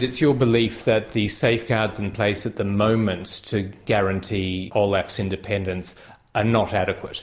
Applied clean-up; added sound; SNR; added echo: none; none; none; none.